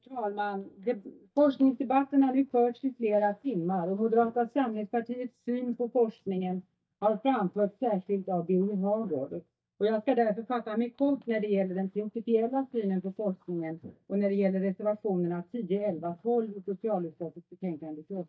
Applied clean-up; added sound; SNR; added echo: neural mask model DeepFilterNet 3.